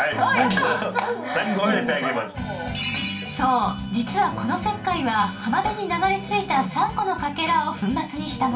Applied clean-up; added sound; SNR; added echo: none; Piano; 19 dB; reverberation time 0.3 s.